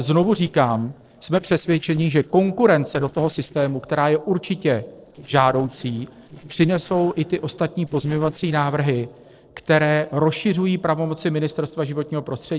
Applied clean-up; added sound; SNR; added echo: neural separator model SepFormer DNS4.